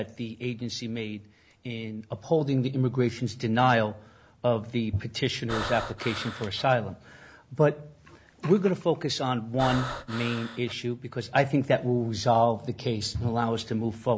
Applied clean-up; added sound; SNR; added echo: none; Breathing; 8 dB; none.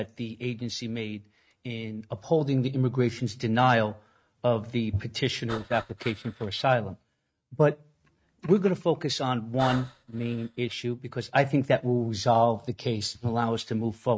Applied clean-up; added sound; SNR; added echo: neural mask model RNNoise.